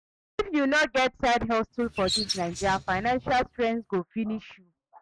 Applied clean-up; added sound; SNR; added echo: neural mask model RNNoise.